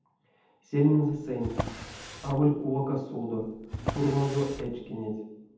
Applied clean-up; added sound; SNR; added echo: none; Drawer open or close; 9 dB; reverberation time 0.8 s.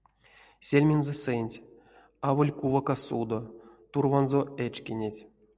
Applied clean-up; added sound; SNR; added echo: none; none; none; none.